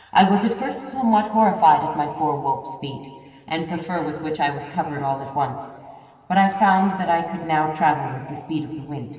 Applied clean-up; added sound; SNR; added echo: none; none; none; reverberation time 2.2 s.